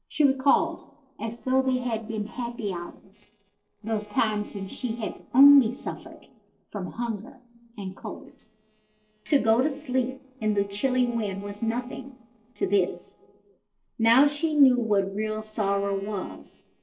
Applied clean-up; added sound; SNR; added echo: neural separator model SepFormer DNS4.